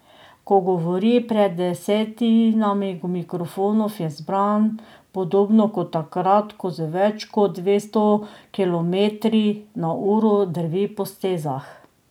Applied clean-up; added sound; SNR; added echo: none; none; none; none.